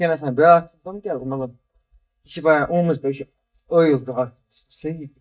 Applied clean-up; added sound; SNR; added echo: neural mask model DeepFilterNet 3.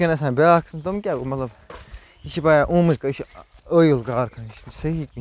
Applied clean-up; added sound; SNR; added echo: none; none; none; none.